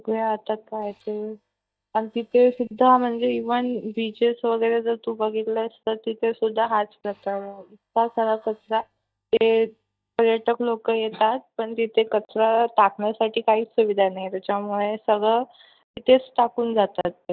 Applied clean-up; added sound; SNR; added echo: neural mask model DeepFilterNet 3.